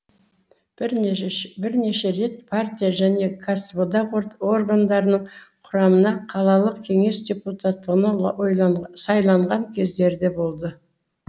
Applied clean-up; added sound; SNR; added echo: none; none; none; none.